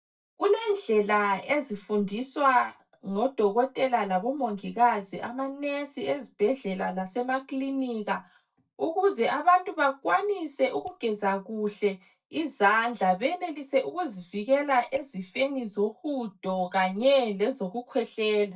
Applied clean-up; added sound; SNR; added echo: neural mask model DeepFilterNet 3.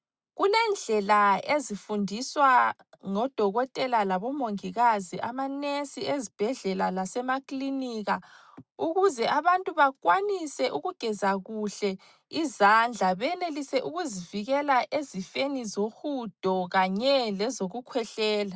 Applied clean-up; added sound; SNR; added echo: none; none; none; none.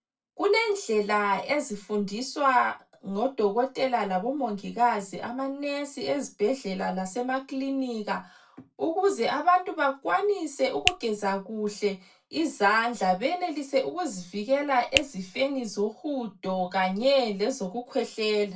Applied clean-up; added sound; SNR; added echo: none; Finger snapping; 4 dB; reverberation time 0.2 s.